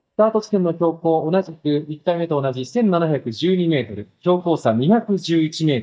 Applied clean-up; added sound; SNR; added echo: neural mask model DeepFilterNet 3.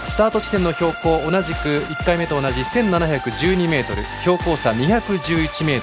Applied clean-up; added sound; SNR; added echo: none; none; none; none.